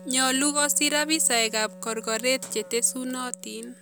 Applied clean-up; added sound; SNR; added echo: none; Wind instrument, woodwind instrument; 19 dB; none.